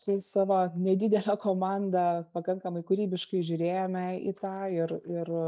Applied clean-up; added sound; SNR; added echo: neural mask model DeepFilterNet 3.